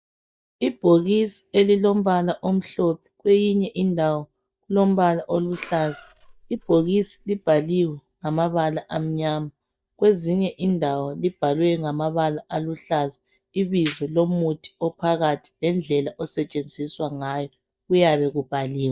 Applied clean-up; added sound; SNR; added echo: neural mask model DeepFilterNet 3.